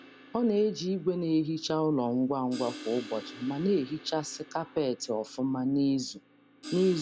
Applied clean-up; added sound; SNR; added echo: none; Crash cymbal; 18 dB; none.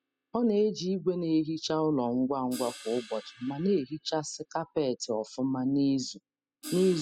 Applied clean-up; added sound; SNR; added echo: classical method spectral subtraction.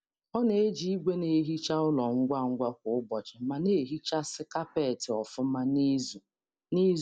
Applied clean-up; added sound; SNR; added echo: none; none; none; none.